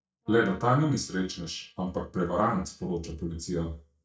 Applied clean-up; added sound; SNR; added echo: neural mask model DeepFilterNet 3.